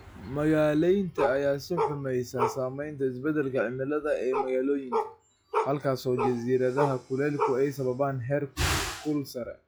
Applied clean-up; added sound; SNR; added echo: classical method log-MMSE.